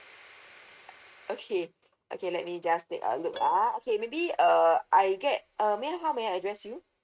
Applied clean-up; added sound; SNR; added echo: neural mask model RNNoise.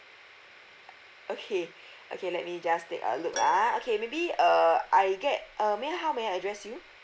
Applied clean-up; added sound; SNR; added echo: none; Keyboard (musical); 17 dB; none.